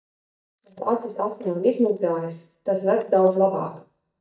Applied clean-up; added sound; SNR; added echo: neural mask model DeepFilterNet 3.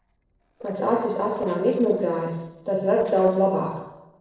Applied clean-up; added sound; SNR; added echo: neural separator model SepFormer DNS4.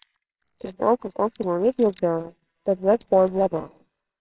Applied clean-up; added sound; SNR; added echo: neural separator model SepFormer WHAMR!.